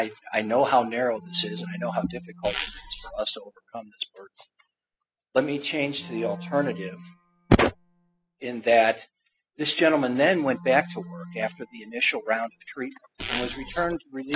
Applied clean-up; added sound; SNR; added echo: classical method spectral subtraction.